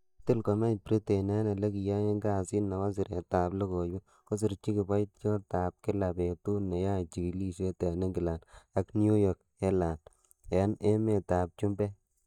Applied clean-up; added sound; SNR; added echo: neural mask model DeepFilterNet 3.